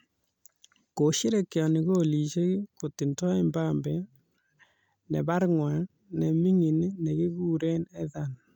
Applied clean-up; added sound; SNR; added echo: none; none; none; none.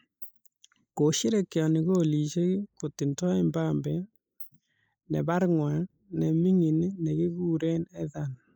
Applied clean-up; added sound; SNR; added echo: neural mask model Resemble Enhance denoiser.